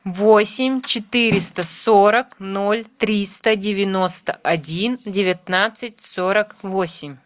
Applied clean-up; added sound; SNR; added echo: none; none; none; none.